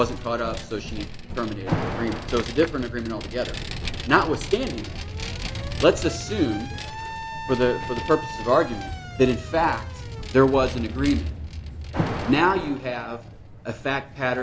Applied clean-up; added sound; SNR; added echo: none; Vehicle + Alarm; 7 dB; none.